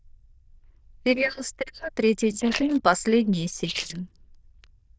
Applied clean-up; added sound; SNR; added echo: neural diffusion model UNIVERSE++.